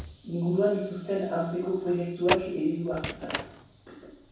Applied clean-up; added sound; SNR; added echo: none; Slam / Train; 8 dB; reverberation time 0.7 s.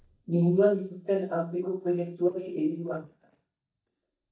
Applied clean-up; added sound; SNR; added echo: neural mask model DeepFilterNet 3.